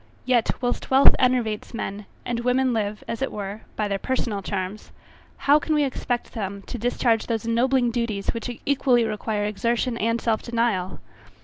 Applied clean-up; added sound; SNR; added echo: none; none; none; none.